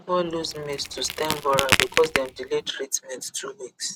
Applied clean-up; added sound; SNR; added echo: none; Crack; 1 dB; none.